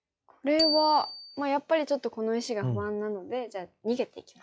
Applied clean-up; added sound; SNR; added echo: classical method log-MMSE.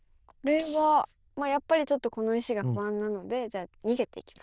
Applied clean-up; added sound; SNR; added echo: neural diffusion model UNIVERSE++.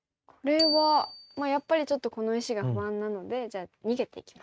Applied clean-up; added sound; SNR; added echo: neural mask model RNNoise.